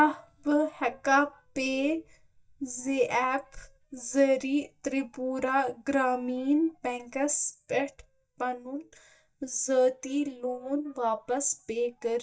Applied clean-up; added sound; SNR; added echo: neural mask model DeepFilterNet 3.